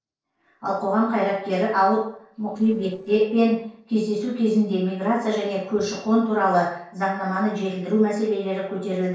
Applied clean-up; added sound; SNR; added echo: neural separator model SepFormer DNS4.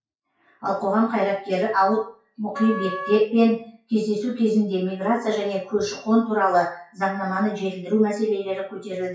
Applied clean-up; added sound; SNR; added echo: classical method WPE with log-MMSE.